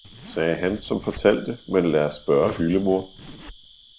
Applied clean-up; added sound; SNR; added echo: none; Cricket + Zipper (clothing); 18 dB; none.